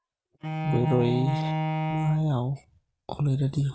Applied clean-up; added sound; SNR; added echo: neural mask model RNNoise.